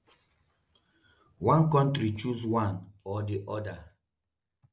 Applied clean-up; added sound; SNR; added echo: none; none; none; none.